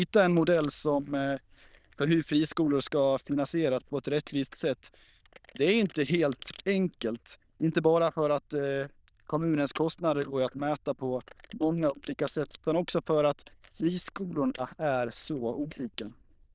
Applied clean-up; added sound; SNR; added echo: neural diffusion model UNIVERSE++.